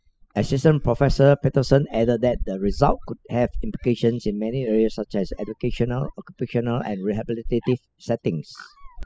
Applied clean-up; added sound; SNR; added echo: classical method spectral subtraction.